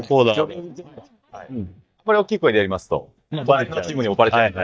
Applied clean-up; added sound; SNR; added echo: neural mask model DeepFilterNet 3.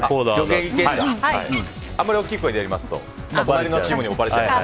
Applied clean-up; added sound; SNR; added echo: none; Fowl; 18 dB; none.